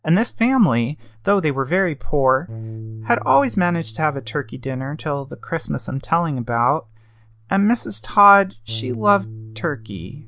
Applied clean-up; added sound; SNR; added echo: neural mask model DeepFilterNet 3.